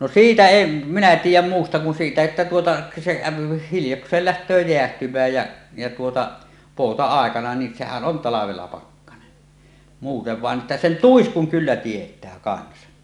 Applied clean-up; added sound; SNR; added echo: none; none; none; none.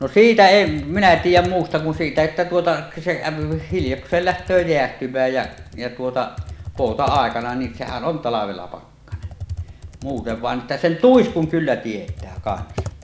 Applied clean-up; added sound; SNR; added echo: none; Computer keyboard; 14 dB; none.